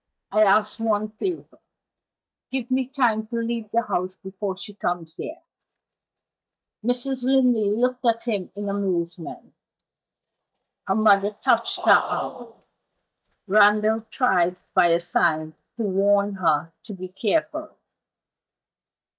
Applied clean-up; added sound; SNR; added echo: neural mask model DeepFilterNet 3.